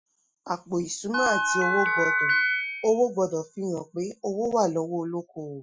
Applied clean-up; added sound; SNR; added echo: classical method Wiener filter.